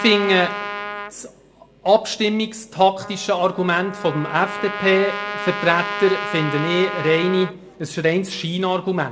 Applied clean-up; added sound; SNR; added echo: none; Trumpet; 9 dB; reverberation time 0.3 s.